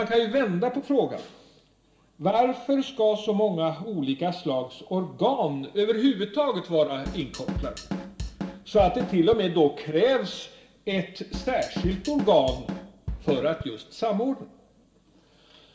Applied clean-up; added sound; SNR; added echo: none; Drum kit; 8 dB; reverberation time 0.6 s.